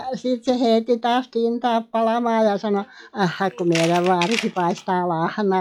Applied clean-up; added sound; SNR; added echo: classical method log-MMSE.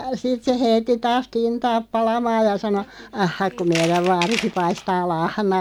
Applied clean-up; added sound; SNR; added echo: none; Tools; 11 dB; none.